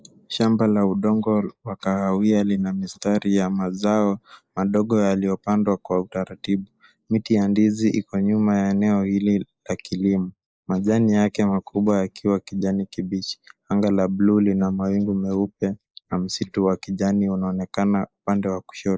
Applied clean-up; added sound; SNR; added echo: neural mask model Resemble Enhance denoiser.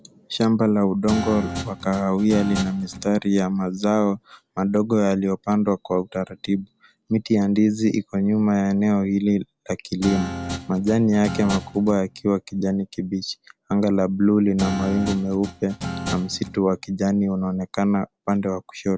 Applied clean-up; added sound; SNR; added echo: none; Guitar; 10 dB; none.